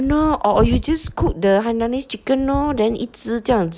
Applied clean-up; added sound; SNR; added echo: none; none; none; none.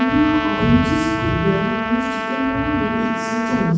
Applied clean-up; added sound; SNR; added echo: none; Trumpet; 4 dB; reverberation time 1.2 s.